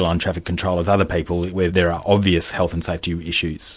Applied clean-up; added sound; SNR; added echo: none; none; none; none.